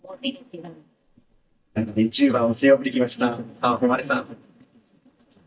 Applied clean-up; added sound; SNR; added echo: neural mask model DeepFilterNet 3.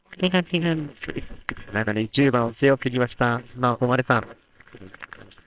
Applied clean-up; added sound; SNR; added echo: neural separator model SepFormer WHAMR!.